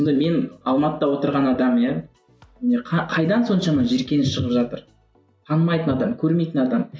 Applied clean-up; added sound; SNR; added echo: none; none; none; none.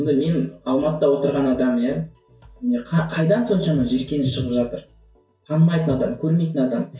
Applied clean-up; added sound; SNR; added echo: none; none; none; reverberation time 0.2 s.